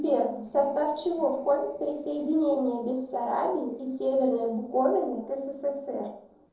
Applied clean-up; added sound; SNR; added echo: neural separator model SepFormer DNS4.